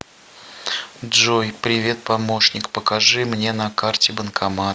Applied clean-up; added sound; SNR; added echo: none; none; none; none.